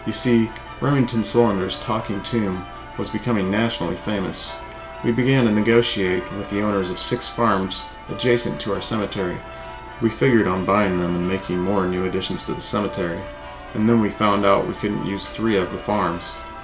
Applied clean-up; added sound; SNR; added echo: none; Church bell; 14 dB; none.